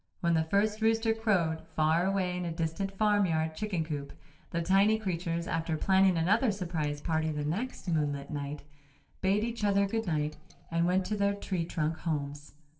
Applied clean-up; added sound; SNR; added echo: neural separator model SepFormer DNS4.